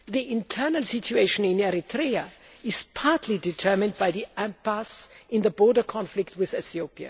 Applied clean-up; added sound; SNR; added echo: none; none; none; none.